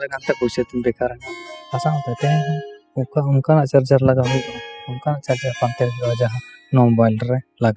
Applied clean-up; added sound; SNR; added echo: classical method spectral subtraction.